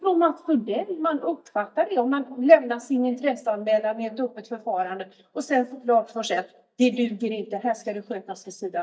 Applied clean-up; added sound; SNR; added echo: neural mask model DeepFilterNet 3.